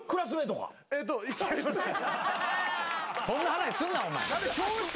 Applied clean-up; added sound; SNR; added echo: none; none; none; none.